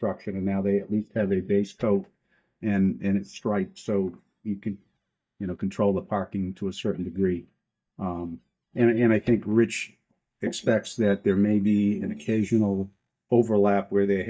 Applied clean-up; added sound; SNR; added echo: neural mask model DeepFilterNet 3.